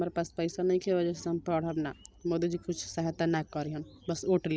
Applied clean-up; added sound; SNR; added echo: none; none; none; none.